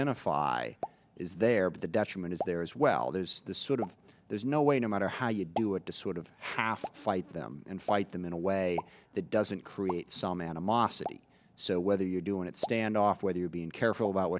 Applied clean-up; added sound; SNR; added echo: none; Explosion; 15 dB; none.